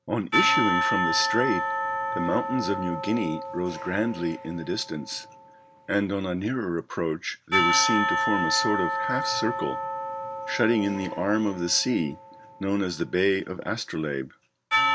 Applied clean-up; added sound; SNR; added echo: none; Church bell / Percussion; 2 dB; none.